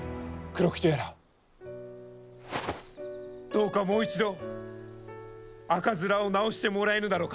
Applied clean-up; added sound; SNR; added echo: none; none; none; none.